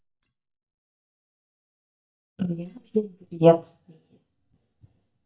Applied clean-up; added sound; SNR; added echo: neural mask model DeepFilterNet 3.